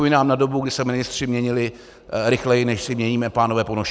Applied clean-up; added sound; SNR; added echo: none; none; none; none.